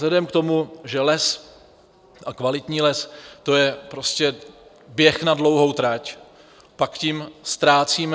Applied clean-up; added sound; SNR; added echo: none; none; none; none.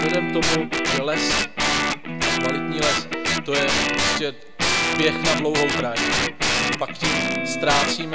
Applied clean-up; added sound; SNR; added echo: none; Guitar; -4 dB; none.